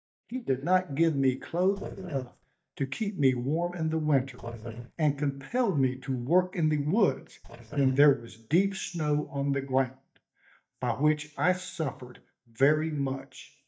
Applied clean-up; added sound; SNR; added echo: neural mask model DeepFilterNet 3.